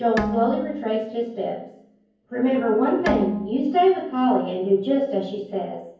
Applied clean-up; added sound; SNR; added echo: none; Bowed string instrument; 10 dB; reverberation time 0.9 s.